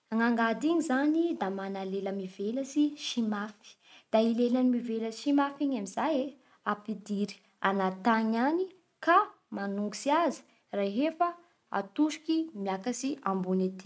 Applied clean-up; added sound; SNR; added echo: none; none; none; none.